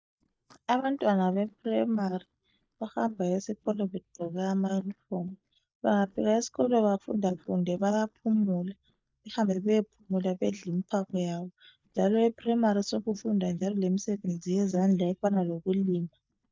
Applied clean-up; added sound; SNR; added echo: neural mask model DeepFilterNet 3.